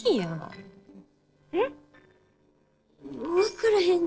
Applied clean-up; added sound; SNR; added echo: neural separator model SepFormer DNS4.